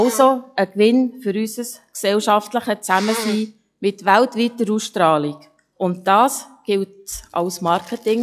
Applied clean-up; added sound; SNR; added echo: classical method log-MMSE.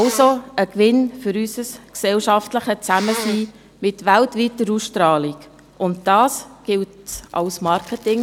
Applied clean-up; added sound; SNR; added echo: none; Sneeze; 18 dB; none.